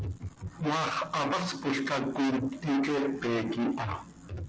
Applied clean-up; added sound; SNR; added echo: none; none; none; none.